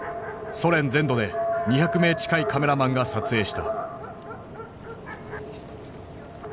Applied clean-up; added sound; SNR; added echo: none; none; none; none.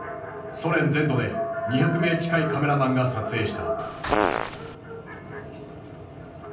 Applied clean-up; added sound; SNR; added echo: none; Fart; 0 dB; reverberation time 0.6 s.